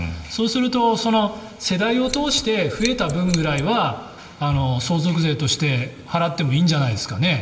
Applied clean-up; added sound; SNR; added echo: none; Scissors; 11 dB; reverberation time 2.4 s.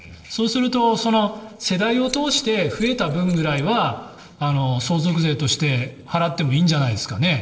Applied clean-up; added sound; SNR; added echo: neural separator model SepFormer DNS4.